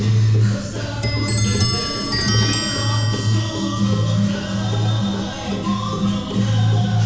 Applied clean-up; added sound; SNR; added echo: none; Clock; 8 dB; reverberation time 1.0 s.